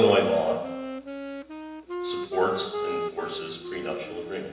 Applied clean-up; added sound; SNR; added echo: none; Wind instrument, woodwind instrument; 6 dB; reverberation time 1.0 s.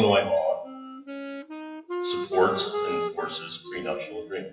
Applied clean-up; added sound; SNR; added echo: classical method WPE with log-MMSE.